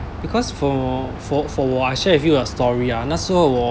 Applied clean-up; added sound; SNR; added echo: none; none; none; none.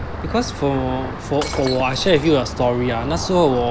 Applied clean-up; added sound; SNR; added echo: none; Ocean + Shatter; 12 dB; none.